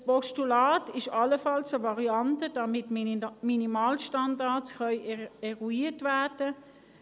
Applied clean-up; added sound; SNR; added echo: none; none; none; none.